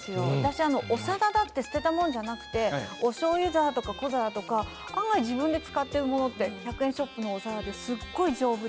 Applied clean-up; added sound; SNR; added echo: none; Guitar; 17 dB; none.